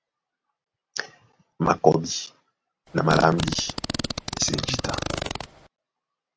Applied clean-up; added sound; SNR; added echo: none; Fart; 3 dB; none.